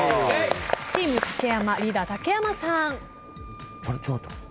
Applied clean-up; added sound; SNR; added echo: none; Wind instrument, woodwind instrument; 20 dB; none.